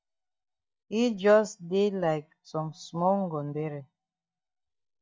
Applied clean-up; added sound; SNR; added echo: neural mask model DeepFilterNet 3.